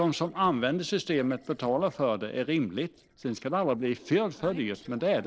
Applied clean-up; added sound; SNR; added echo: neural separator model SepFormer DNS4.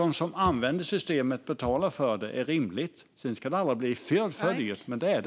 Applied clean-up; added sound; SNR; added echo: none; none; none; none.